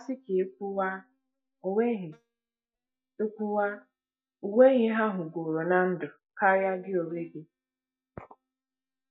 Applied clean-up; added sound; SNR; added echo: neural mask model DeepFilterNet 3.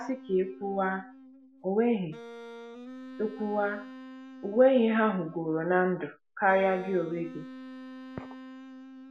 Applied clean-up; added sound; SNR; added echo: none; Wind instrument, woodwind instrument; 16 dB; none.